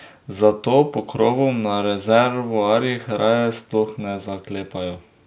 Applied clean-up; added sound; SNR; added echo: none; none; none; none.